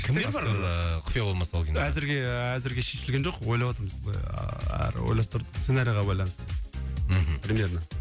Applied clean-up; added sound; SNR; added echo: none; none; none; none.